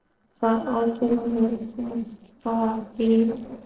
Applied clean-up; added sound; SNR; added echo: neural separator model SepFormer DNS4.